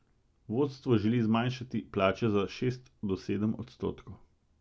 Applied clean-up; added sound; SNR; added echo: none; none; none; none.